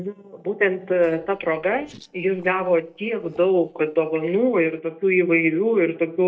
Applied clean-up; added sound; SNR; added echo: neural mask model DeepFilterNet 3.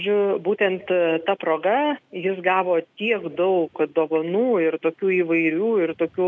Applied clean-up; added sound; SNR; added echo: none; none; none; none.